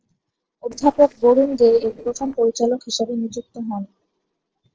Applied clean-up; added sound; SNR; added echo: neural separator model SepFormer DNS4.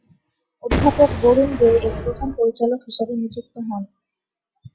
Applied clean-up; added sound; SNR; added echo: classical method log-MMSE.